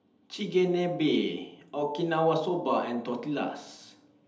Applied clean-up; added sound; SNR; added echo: none; none; none; reverberation time 1.2 s.